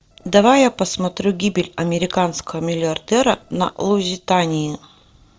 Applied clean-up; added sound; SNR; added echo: neural separator model SepFormer DNS4.